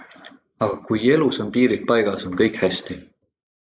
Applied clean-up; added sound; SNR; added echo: neural mask model Resemble Enhance denoiser.